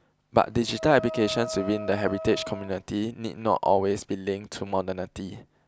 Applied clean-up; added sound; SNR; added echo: none; Wind instrument, woodwind instrument; 11 dB; none.